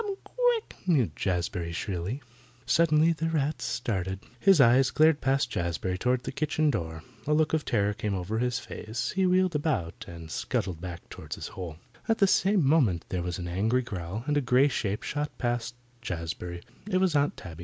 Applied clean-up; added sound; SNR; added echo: none; none; none; none.